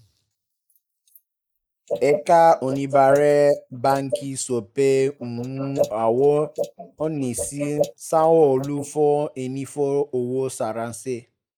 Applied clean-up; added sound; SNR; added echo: neural mask model Resemble Enhance denoiser.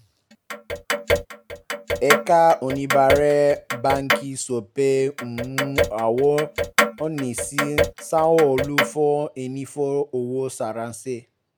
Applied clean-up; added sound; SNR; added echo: none; Clock; 3 dB; none.